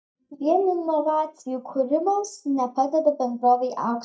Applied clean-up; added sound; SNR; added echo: neural mask model DeepFilterNet 3.